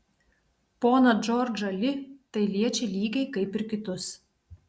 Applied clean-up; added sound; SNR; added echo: none; none; none; none.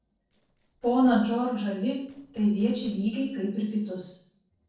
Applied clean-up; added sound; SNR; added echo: neural separator model SepFormer DNS4.